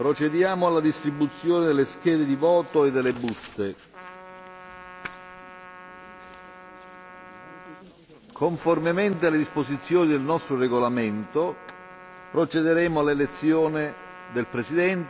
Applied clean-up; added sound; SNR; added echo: none; Trumpet; 20 dB; none.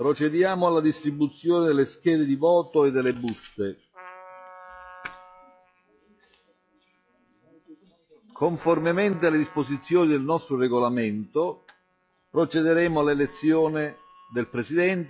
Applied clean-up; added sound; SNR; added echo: classical method log-MMSE.